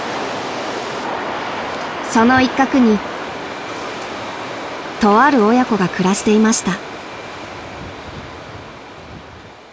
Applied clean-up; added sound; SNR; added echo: none; none; none; none.